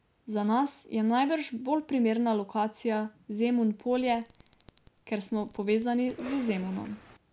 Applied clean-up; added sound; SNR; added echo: none; Cough + Alarm; 20 dB; none.